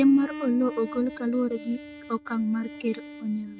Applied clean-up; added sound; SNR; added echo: neural mask model RNNoise.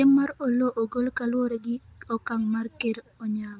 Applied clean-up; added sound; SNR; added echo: none; none; none; none.